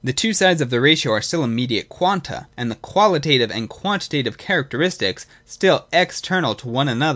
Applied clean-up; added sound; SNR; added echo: none; none; none; none.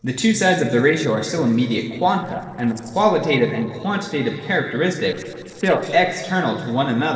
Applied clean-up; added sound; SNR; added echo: neural separator model SepFormer DNS4.